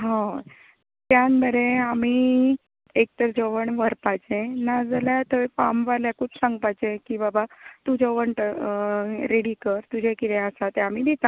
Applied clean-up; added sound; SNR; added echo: none; none; none; none.